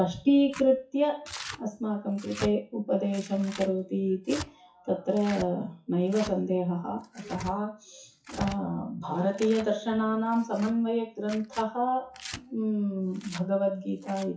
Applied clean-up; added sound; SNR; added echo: classical method WPE with log-MMSE.